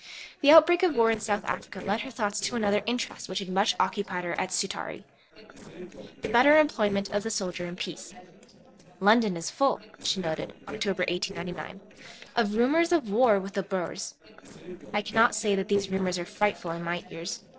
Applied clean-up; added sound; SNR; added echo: neural separator model SepFormer DNS4.